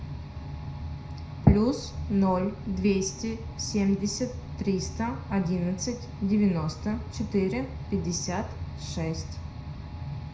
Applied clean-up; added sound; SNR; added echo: none; none; none; reverberation time 0.5 s.